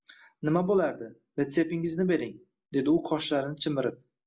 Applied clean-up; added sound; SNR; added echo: none; none; none; none.